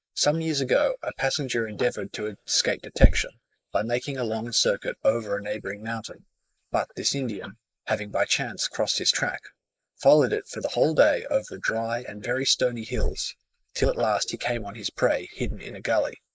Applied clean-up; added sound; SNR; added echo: neural mask model Resemble Enhance denoiser.